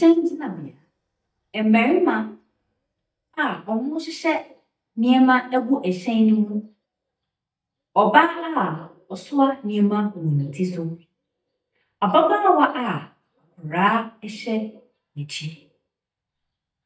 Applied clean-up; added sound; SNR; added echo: neural mask model DeepFilterNet 3.